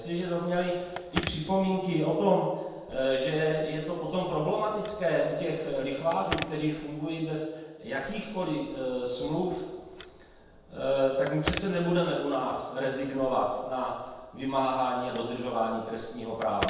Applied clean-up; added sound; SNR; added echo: none; Telephone; 14 dB; reverberation time 1.1 s.